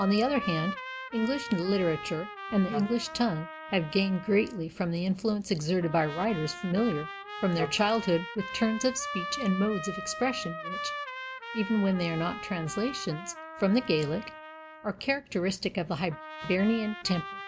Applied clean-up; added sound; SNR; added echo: none; Trumpet + Wind instrument, woodwind instrument; 10 dB; none.